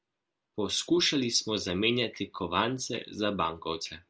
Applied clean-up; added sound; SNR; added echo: none; none; none; none.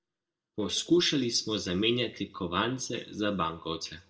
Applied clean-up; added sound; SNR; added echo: neural separator model SepFormer DNS4.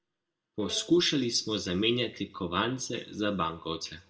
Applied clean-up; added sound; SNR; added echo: none; Bowed string instrument; 19 dB; reverberation time 0.7 s.